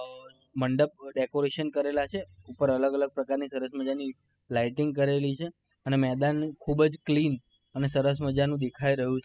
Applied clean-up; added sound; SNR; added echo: classical method spectral subtraction.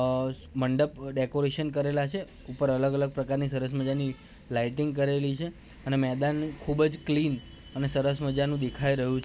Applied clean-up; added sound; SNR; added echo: none; none; none; none.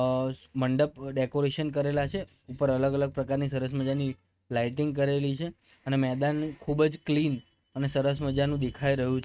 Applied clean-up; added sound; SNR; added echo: neural mask model RNNoise.